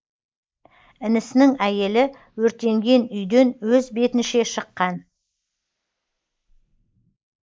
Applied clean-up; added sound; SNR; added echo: neural mask model Resemble Enhance denoiser.